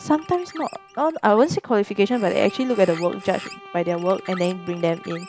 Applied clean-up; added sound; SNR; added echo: none; Bowed string instrument + Bird; 18 dB; none.